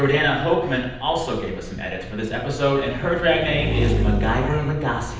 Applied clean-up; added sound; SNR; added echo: none; Motorcycle / Engine; 5 dB; reverberation time 0.9 s.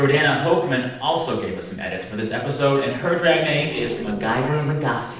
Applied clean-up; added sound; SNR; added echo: neural separator model SepFormer DNS4.